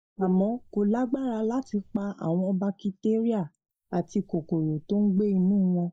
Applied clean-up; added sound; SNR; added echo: neural mask model Resemble Enhance denoiser.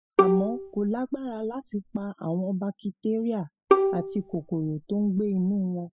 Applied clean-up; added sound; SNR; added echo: classical method spectral subtraction.